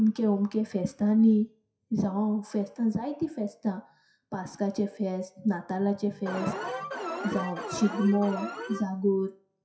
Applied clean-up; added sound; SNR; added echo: classical method WPE with log-MMSE.